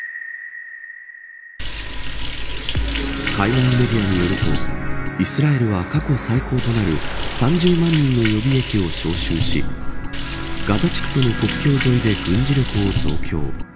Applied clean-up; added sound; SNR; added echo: none; Liquid; 2 dB; reverberation time 1.3 s.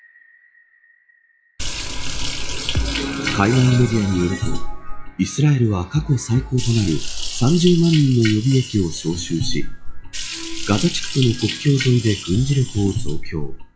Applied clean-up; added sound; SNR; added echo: classical method WPE with log-MMSE.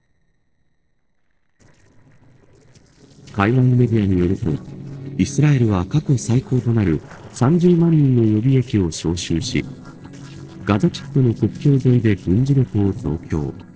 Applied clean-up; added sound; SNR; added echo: neural separator model SepFormer DNS4.